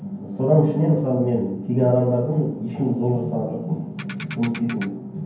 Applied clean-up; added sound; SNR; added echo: none; Ratchet, pawl; 16 dB; reverberation time 0.9 s.